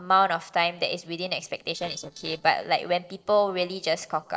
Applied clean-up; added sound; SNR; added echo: neural separator model SepFormer DNS4.